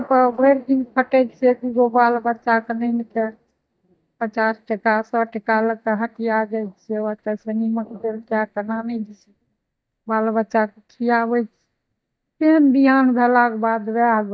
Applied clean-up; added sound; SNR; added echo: neural mask model DeepFilterNet 3.